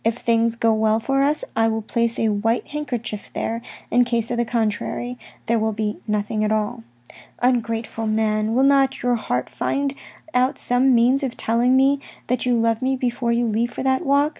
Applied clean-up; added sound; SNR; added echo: none; none; none; none.